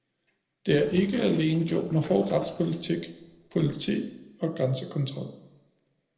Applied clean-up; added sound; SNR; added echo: neural separator model SepFormer DNS4.